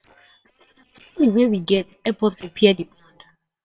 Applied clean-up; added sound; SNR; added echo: neural separator model SepFormer WHAM!.